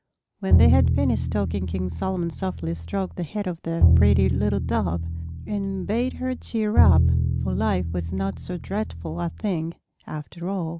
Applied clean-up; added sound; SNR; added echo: none; Bowed string instrument; -4 dB; none.